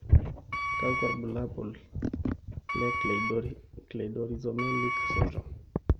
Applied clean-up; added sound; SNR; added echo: none; Wind instrument, woodwind instrument; 3 dB; none.